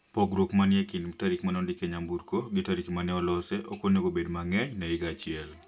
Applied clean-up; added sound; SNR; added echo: none; none; none; none.